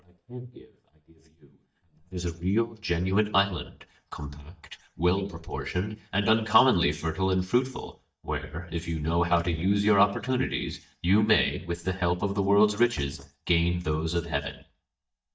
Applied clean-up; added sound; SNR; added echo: neural mask model DeepFilterNet 3.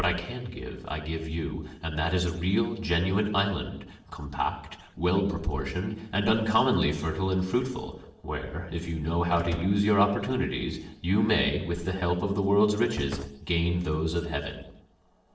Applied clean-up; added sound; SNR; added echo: neural separator model SepFormer DNS4.